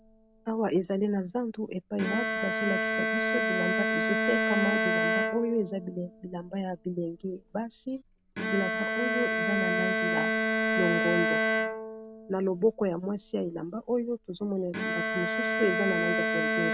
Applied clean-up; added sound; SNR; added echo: none; Bowed string instrument; -1 dB; none.